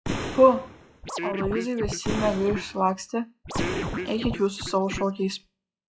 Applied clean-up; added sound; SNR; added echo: classical method log-MMSE.